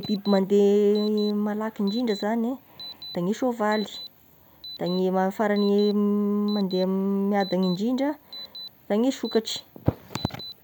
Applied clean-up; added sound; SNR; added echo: none; Alarm; 18 dB; none.